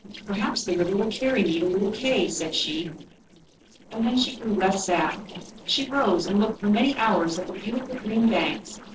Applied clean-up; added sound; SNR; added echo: neural separator model SepFormer DNS4.